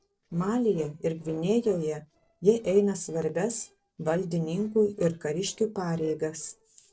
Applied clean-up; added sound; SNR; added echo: neural separator model SepFormer DNS4.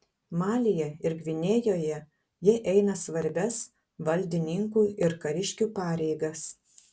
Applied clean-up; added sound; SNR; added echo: none; none; none; none.